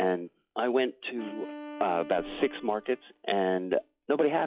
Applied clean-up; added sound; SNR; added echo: classical method log-MMSE.